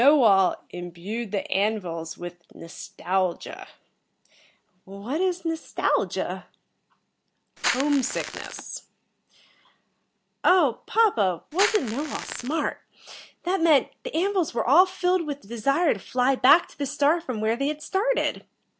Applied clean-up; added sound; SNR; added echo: none; Crackle; 6 dB; none.